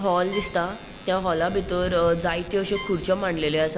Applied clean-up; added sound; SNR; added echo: none; Alarm + Trumpet; 17 dB; none.